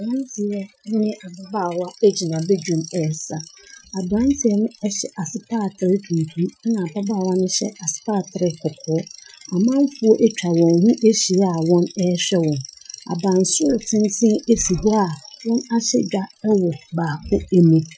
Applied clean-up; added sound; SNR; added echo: classical method Wiener filter.